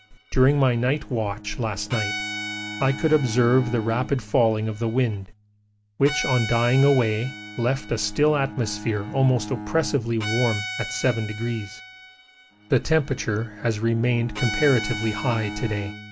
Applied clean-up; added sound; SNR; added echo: none; Bowed string instrument + Bowed string instrument; 11 dB; none.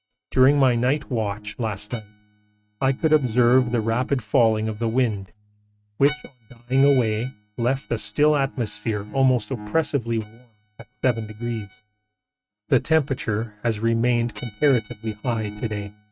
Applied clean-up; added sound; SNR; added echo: neural mask model RNNoise.